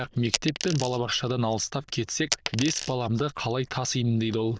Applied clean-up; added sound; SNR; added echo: neural diffusion model UNIVERSE++.